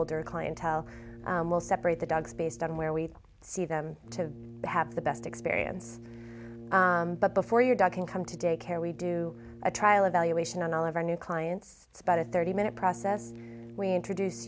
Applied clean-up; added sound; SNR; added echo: none; Brass instrument; 16 dB; none.